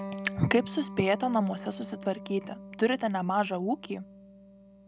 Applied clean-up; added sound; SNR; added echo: none; Electric guitar; 12 dB; none.